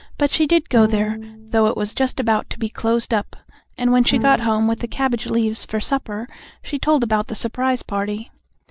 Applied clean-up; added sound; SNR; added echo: none; Bowed string instrument; 12 dB; none.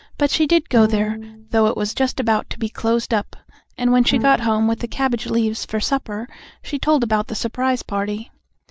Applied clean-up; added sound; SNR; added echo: neural mask model DeepFilterNet 3.